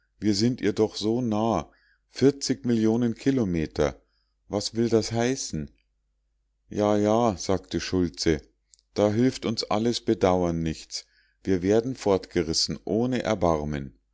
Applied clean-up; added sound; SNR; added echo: none; none; none; none.